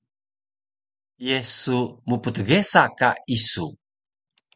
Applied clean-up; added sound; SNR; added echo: none; none; none; none.